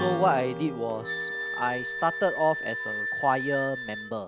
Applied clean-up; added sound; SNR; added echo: none; Strum + Wind instrument, woodwind instrument; 5 dB; none.